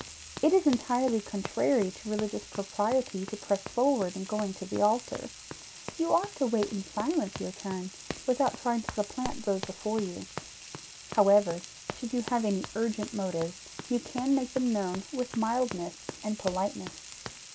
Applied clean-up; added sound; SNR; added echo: none; Frying (food) + Run; 13 dB; none.